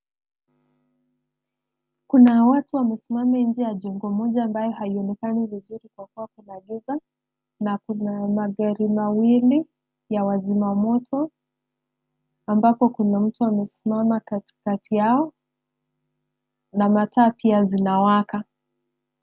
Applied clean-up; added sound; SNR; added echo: none; none; none; none.